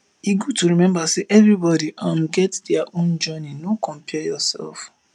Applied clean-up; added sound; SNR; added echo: none; none; none; none.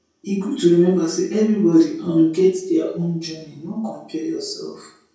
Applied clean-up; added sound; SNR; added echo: none; none; none; reverberation time 0.6 s.